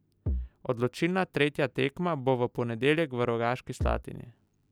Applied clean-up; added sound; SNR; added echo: none; Bass drum; 3 dB; none.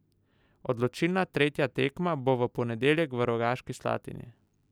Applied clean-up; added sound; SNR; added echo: none; none; none; none.